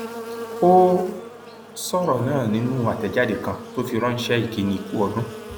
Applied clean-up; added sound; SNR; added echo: none; Buzz; 12 dB; none.